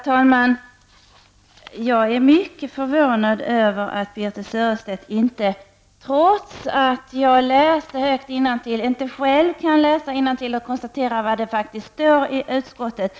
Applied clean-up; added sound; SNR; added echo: none; none; none; none.